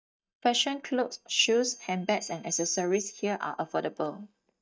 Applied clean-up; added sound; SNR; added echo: neural mask model DeepFilterNet 3.